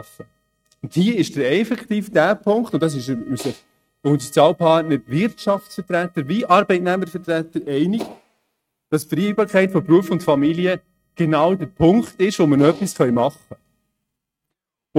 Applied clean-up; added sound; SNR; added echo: neural mask model RNNoise.